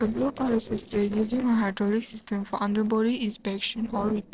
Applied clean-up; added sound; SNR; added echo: neural separator model SepFormer DNS4.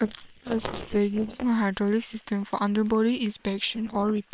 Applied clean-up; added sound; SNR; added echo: neural separator model SepFormer WHAM!.